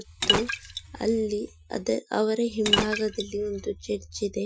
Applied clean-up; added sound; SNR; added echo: classical method Wiener filter.